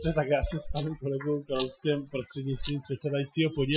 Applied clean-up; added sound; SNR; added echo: classical method Wiener filter.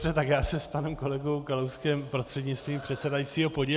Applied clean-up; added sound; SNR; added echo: none; none; none; none.